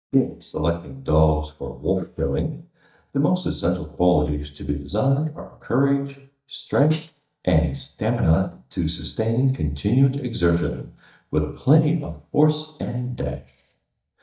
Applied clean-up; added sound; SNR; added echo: neural mask model DeepFilterNet 3.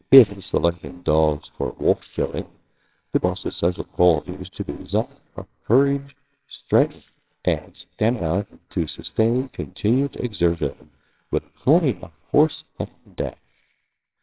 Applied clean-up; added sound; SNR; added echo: neural separator model SepFormer WHAMR!.